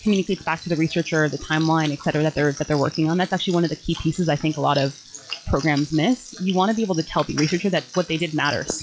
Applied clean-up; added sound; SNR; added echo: classical method log-MMSE.